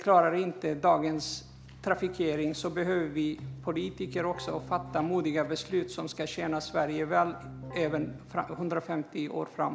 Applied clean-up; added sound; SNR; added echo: none; Keyboard (musical); 18 dB; none.